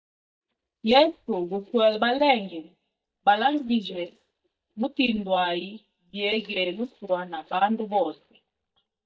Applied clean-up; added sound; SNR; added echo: neural mask model DeepFilterNet 3.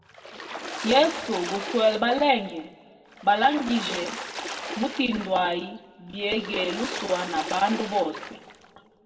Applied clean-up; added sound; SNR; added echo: none; Water / Splash, splatter; 10 dB; reverberation time 1.6 s.